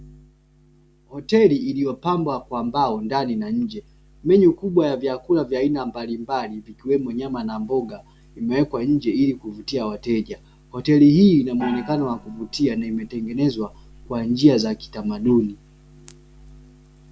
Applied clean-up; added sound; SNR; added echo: none; Gong; 16 dB; none.